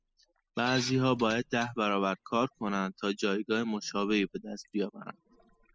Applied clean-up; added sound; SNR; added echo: classical method spectral subtraction.